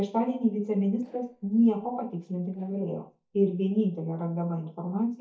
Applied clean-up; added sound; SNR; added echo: neural mask model DeepFilterNet 3.